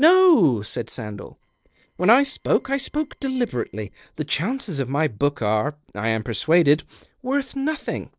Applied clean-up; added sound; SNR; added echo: neural separator model SepFormer DNS4.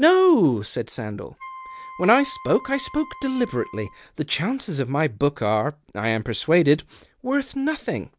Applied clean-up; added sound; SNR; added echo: none; Wind instrument, woodwind instrument; 18 dB; none.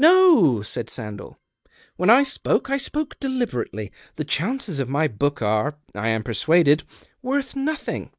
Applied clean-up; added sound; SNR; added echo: neural mask model DeepFilterNet 3.